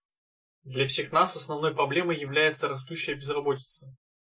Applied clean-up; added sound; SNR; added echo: neural mask model Resemble Enhance denoiser.